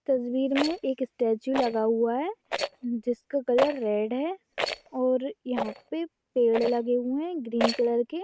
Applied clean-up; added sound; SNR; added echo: neural mask model RNNoise.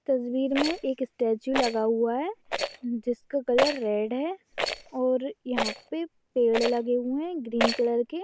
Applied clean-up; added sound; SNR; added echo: none; Rattle; 6 dB; none.